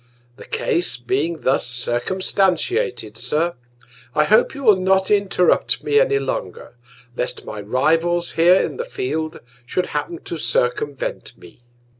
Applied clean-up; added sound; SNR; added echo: none; none; none; none.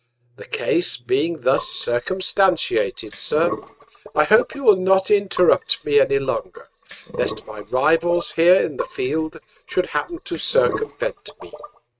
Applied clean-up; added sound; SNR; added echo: neural mask model RNNoise.